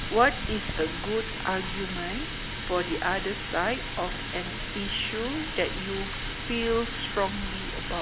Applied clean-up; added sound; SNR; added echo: none; Water tap, faucet; 3 dB; none.